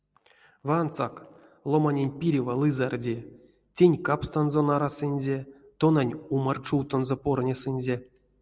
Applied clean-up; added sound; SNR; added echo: none; none; none; none.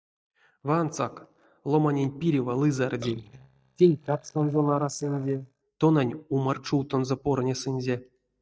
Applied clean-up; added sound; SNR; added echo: neural mask model DeepFilterNet 3.